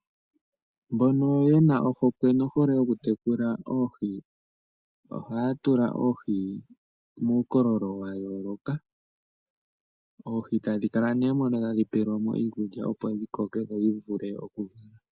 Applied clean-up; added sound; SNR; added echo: none; none; none; none.